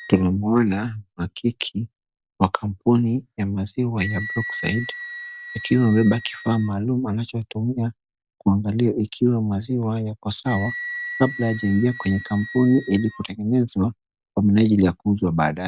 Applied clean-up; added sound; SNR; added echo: none; Wind instrument, woodwind instrument; 16 dB; none.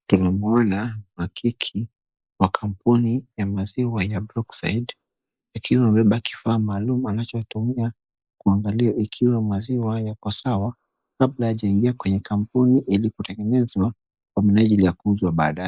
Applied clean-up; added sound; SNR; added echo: neural mask model Resemble Enhance denoiser.